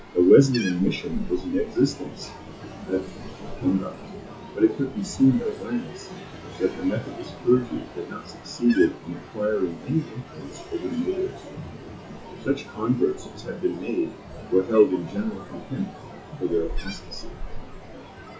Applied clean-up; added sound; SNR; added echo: classical method WPE with log-MMSE.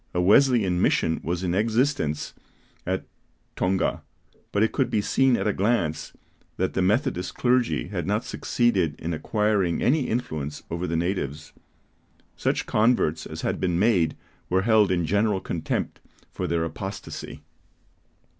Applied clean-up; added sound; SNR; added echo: none; none; none; none.